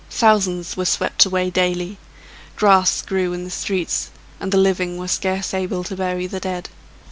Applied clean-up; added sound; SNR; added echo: none; none; none; none.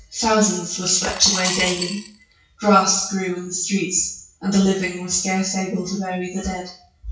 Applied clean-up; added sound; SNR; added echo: classical method WPE with log-MMSE.